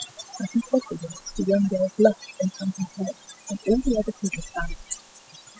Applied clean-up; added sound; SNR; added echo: classical method spectral subtraction.